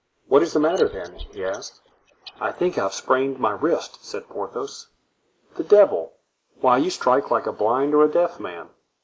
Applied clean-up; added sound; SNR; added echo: neural mask model Resemble Enhance denoiser.